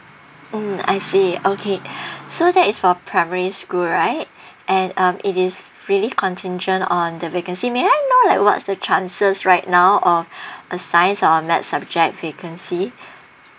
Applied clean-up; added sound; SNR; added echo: none; none; none; none.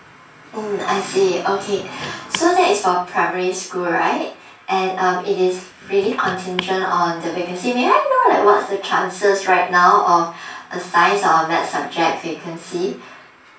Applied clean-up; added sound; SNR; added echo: none; Car; 17 dB; reverberation time 0.3 s.